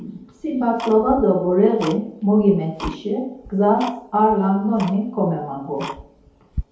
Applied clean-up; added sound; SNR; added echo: none; Tick-tock; 16 dB; reverberation time 0.8 s.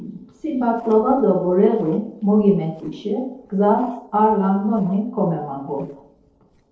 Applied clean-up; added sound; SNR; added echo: neural separator model SepFormer DNS4.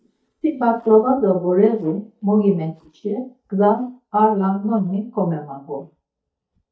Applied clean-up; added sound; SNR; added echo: neural mask model DeepFilterNet 3.